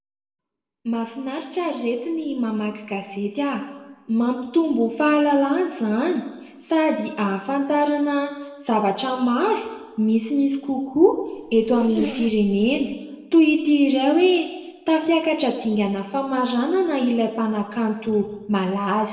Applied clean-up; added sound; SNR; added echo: neural separator model SepFormer DNS4.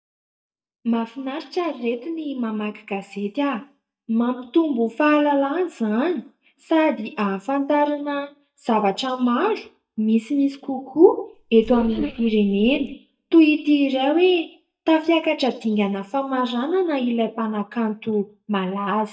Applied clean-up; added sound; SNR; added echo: neural mask model DeepFilterNet 3.